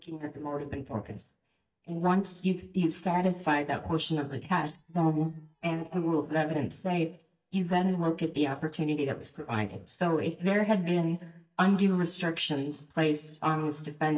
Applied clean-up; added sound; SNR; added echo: neural mask model DeepFilterNet 3.